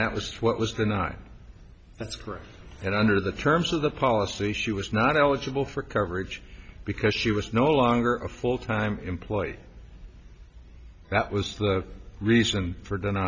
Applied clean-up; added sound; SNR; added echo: none; none; none; none.